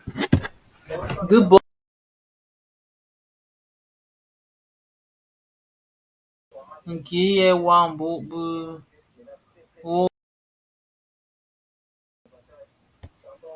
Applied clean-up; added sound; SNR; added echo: none; none; none; none.